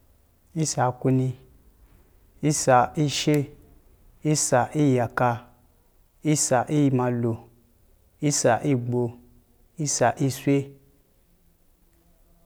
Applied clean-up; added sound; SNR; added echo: none; none; none; none.